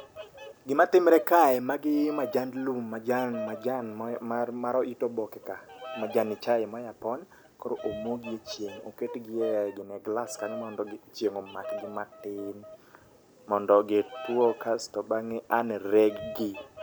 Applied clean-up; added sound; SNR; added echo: none; Bird vocalization, bird call, bird song; 15 dB; none.